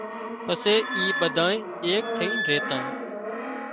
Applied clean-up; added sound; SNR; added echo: none; Squeak + Brass instrument; 3 dB; none.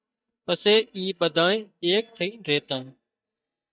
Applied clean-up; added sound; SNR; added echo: neural mask model DeepFilterNet 3.